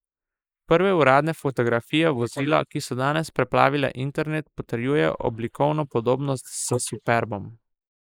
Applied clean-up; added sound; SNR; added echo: neural mask model Resemble Enhance denoiser.